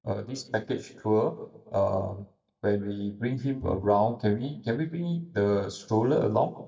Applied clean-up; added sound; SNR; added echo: neural mask model DeepFilterNet 3.